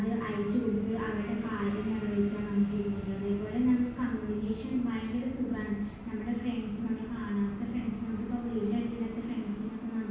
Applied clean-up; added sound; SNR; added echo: none; Fixed-wing aircraft, airplane; 12 dB; reverberation time 1.2 s.